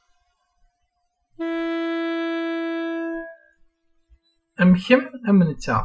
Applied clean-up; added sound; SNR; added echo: classical method Wiener filter.